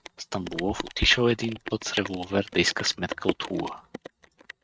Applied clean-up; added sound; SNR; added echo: neural mask model RNNoise.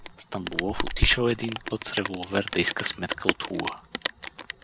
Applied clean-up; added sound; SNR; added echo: none; Rain; 2 dB; none.